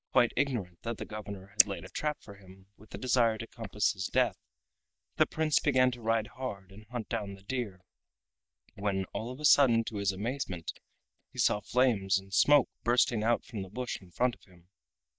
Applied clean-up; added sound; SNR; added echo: neural mask model DeepFilterNet 3.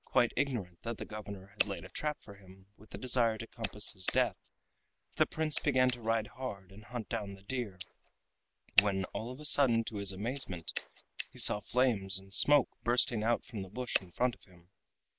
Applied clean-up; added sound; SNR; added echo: neural mask model Resemble Enhance denoiser.